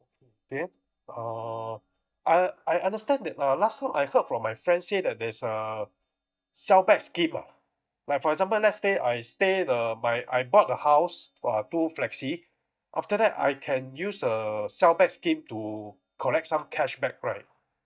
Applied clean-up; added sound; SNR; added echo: neural mask model DeepFilterNet 3.